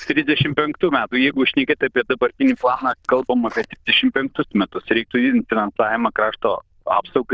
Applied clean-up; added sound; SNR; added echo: neural diffusion model UNIVERSE++.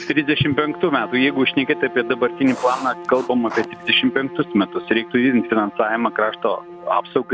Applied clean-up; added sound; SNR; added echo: none; Writing + Bowed string instrument; 14 dB; none.